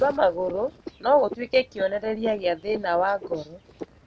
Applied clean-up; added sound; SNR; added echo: none; Frog; 17 dB; none.